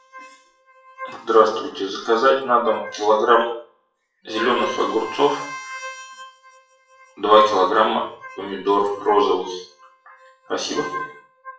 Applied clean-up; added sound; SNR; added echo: classical method WPE with log-MMSE.